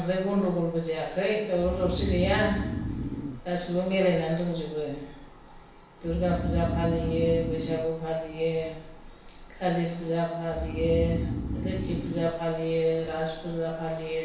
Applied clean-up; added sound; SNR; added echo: none; Breathing; 6 dB; reverberation time 0.7 s.